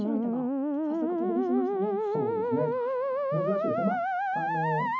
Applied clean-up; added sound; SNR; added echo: none; Musical instrument; -5 dB; reverberation time 0.3 s.